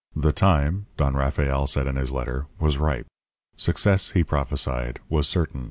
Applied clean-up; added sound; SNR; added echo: none; none; none; none.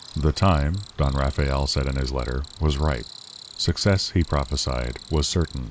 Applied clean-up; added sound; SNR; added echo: none; Cricket; 20 dB; none.